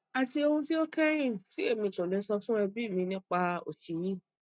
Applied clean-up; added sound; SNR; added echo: none; none; none; none.